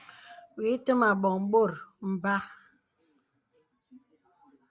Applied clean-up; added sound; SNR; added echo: none; none; none; none.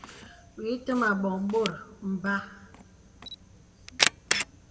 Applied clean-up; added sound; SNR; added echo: none; Camera; 3 dB; reverberation time 1.2 s.